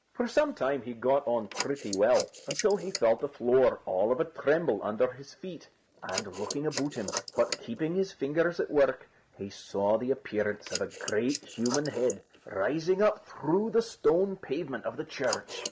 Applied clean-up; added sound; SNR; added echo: neural mask model Resemble Enhance denoiser.